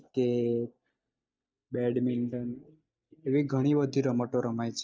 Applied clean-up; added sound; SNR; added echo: neural mask model DeepFilterNet 3.